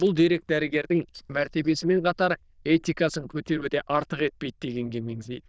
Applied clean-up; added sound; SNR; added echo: neural diffusion model UNIVERSE++.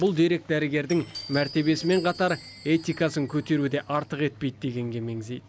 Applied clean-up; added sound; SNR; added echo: none; Glass; 18 dB; none.